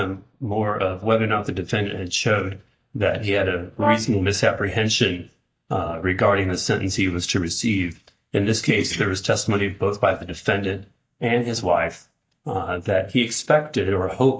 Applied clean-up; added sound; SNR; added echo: neural mask model DeepFilterNet 3.